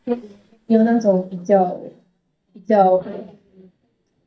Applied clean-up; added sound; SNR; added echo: neural mask model DeepFilterNet 3.